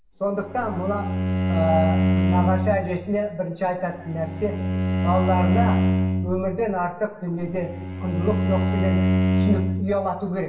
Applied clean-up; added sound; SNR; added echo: none; Bowed string instrument; -3 dB; reverberation time 1.1 s.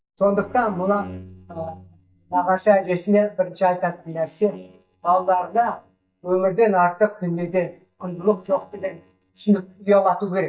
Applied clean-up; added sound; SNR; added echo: neural mask model DeepFilterNet 3.